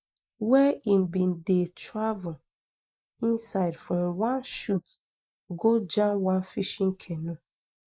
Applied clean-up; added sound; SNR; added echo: neural mask model Resemble Enhance denoiser.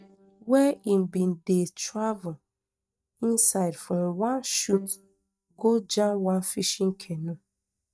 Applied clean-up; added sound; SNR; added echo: neural mask model DeepFilterNet 3.